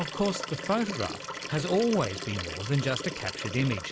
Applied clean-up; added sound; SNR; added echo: none; Liquid; 8 dB; none.